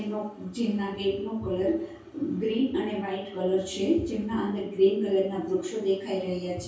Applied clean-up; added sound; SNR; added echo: none; none; none; reverberation time 0.6 s.